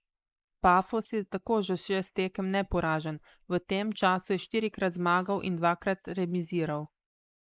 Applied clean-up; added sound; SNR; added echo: neural mask model Resemble Enhance denoiser.